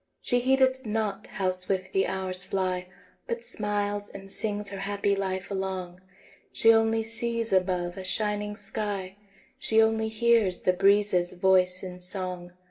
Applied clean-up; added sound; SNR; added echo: none; none; none; reverberation time 0.3 s.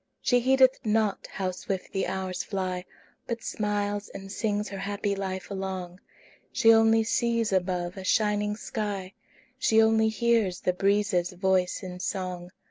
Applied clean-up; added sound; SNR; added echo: none; none; none; none.